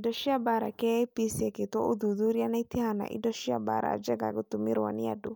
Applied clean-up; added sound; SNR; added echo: none; none; none; none.